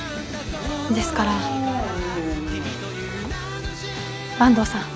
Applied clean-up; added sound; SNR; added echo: none; Dog; 6 dB; none.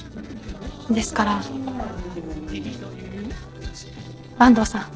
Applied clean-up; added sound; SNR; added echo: neural separator model SepFormer DNS4.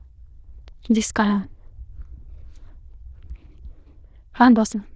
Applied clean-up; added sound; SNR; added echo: neural diffusion model UNIVERSE++.